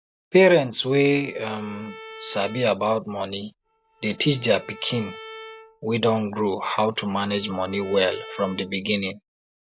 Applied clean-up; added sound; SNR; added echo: none; Bowed string instrument; 20 dB; none.